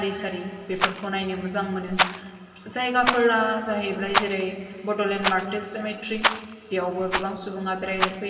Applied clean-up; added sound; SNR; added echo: none; Rattle; 3 dB; reverberation time 2.9 s.